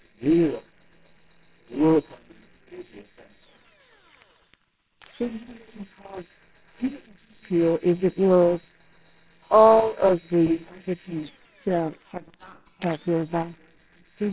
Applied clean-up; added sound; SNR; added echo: neural separator model SepFormer WHAMR!.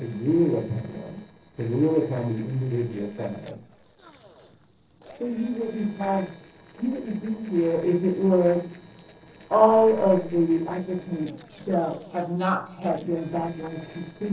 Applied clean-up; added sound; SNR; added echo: neural separator model SepFormer DNS4.